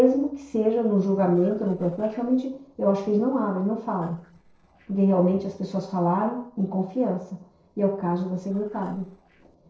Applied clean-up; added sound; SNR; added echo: neural separator model SepFormer DNS4.